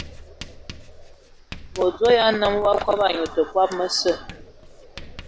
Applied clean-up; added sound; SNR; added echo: none; Writing; 16 dB; none.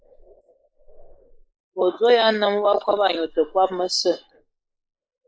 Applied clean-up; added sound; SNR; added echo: neural mask model Resemble Enhance denoiser.